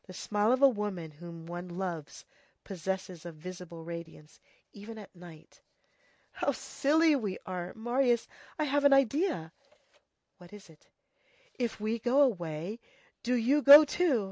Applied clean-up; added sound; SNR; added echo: none; none; none; none.